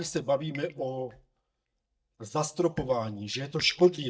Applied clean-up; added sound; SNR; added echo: neural mask model DeepFilterNet 3.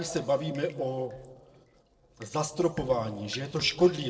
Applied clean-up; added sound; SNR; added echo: neural separator model SepFormer DNS4.